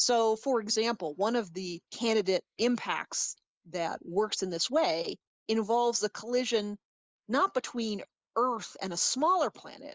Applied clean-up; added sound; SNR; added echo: neural mask model Resemble Enhance denoiser.